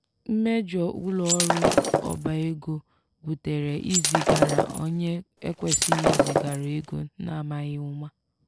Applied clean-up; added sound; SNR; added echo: none; Shatter; -4 dB; none.